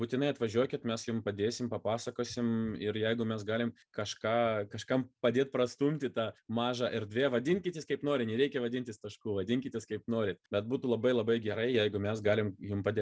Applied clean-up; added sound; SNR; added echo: none; none; none; none.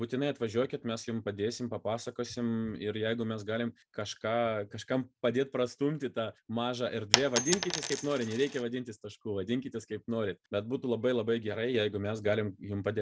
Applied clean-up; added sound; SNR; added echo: none; Coin (dropping); 0 dB; none.